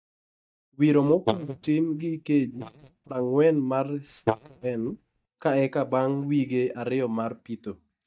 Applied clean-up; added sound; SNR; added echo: neural mask model DeepFilterNet 3.